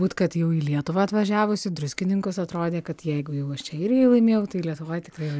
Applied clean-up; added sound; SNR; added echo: none; none; none; none.